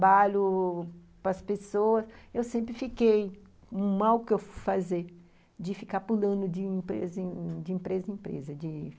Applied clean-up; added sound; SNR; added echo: none; none; none; none.